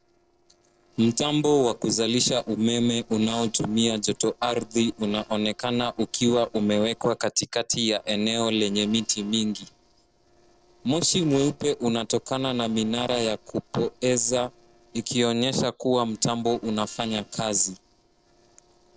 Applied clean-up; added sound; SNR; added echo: neural separator model SepFormer DNS4.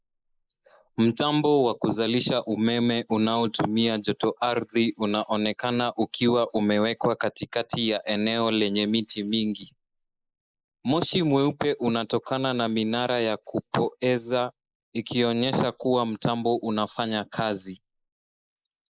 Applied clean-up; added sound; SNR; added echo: neural mask model Resemble Enhance denoiser.